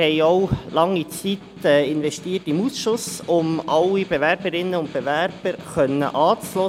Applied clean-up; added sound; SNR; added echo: none; Snare drum; 18 dB; none.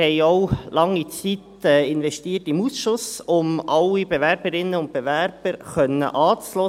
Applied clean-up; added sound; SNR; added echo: none; none; none; none.